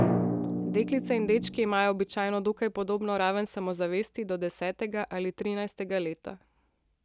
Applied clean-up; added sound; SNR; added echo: none; Drum; 6 dB; none.